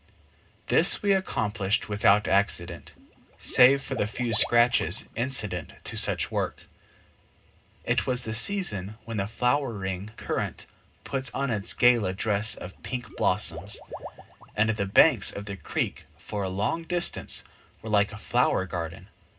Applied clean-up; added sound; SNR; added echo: none; Water / Liquid; 16 dB; reverberation time 0.2 s.